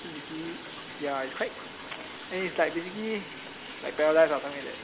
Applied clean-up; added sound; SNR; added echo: none; Bathtub (filling or washing); 11 dB; none.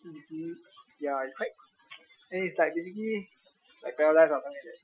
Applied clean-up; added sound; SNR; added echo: classical method Wiener filter.